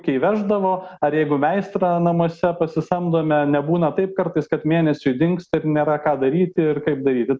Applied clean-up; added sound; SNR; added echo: none; none; none; none.